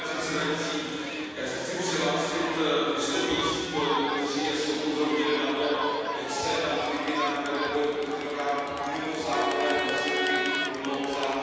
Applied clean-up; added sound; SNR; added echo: none; Crowd; 4 dB; reverberation time 2.1 s.